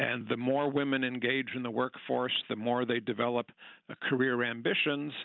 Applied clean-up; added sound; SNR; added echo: none; none; none; none.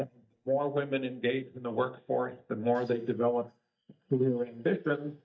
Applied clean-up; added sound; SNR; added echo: neural mask model DeepFilterNet 3.